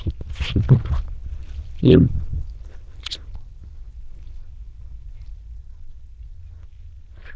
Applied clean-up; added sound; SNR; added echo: neural diffusion model UNIVERSE++.